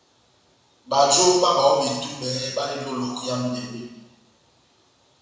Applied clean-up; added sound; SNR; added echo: none; none; none; reverberation time 1.0 s.